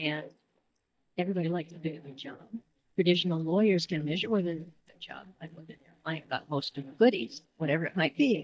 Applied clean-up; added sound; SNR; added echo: neural mask model DeepFilterNet 3.